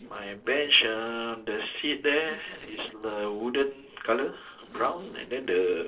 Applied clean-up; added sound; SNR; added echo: neural separator model SepFormer DNS4.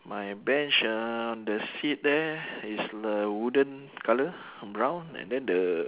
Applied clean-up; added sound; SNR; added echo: none; none; none; none.